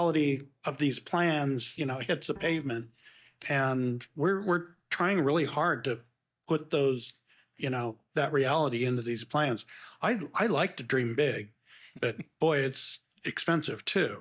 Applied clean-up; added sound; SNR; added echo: neural mask model DeepFilterNet 3.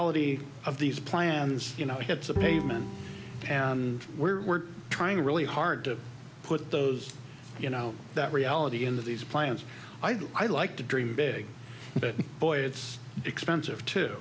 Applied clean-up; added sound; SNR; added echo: none; Bowed string instrument; 8 dB; none.